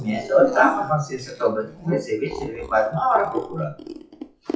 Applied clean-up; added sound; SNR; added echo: classical method WPE with log-MMSE.